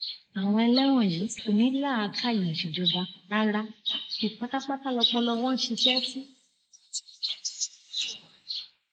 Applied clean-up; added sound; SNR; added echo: neural mask model Resemble Enhance denoiser.